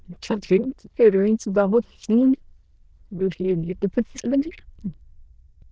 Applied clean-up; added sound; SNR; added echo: neural diffusion model UNIVERSE++.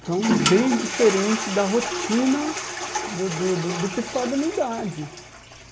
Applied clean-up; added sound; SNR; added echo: none; Toilet flush; 4 dB; none.